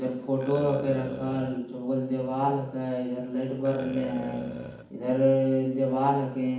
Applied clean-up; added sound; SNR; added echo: none; Burping, eructation; 13 dB; reverberation time 1.2 s.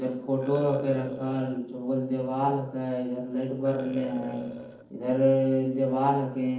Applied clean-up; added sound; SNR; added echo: neural separator model SepFormer DNS4.